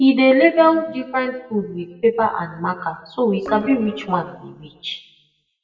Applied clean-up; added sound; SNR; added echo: none; Organ; 12 dB; reverberation time 0.8 s.